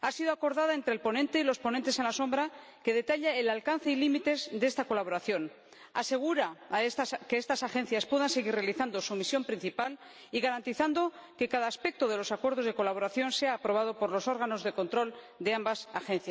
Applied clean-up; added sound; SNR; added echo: none; none; none; none.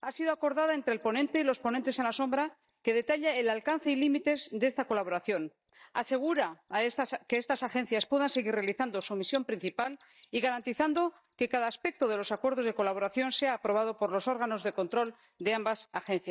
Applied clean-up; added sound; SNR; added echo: neural mask model DeepFilterNet 3.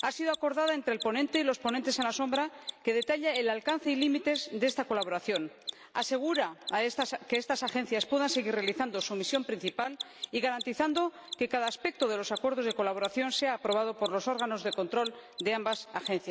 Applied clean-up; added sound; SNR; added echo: none; Mechanisms; 13 dB; none.